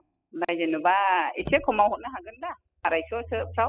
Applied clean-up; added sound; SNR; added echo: classical method spectral subtraction.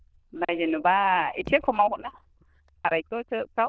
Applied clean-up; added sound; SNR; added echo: neural diffusion model UNIVERSE++.